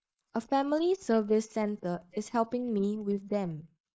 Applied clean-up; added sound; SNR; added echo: neural mask model Resemble Enhance denoiser.